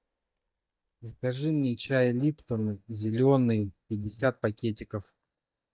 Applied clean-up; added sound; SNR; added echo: neural mask model DeepFilterNet 3.